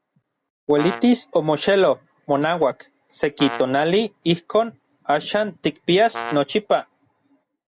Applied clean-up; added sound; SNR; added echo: none; Brass instrument; 14 dB; none.